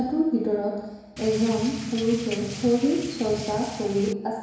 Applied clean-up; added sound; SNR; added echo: none; Drip / Rain; 11 dB; reverberation time 1.1 s.